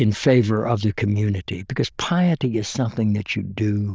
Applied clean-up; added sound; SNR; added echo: neural diffusion model UNIVERSE++.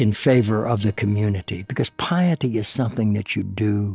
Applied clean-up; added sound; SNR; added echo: neural separator model SepFormer DNS4.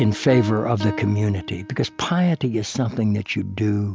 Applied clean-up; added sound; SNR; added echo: none; Piano; 15 dB; none.